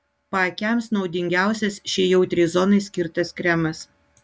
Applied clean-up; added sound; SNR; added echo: none; none; none; none.